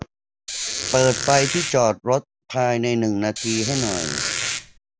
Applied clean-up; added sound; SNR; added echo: none; Squeak; 4 dB; none.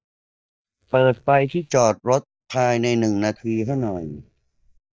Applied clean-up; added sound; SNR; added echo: neural mask model DeepFilterNet 3.